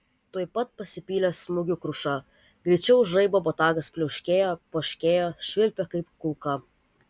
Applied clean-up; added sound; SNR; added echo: none; none; none; none.